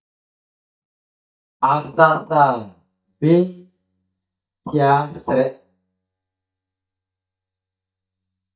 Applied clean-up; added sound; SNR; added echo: neural mask model DeepFilterNet 3.